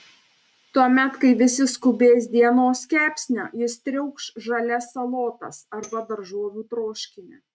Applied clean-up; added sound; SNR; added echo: neural mask model RNNoise.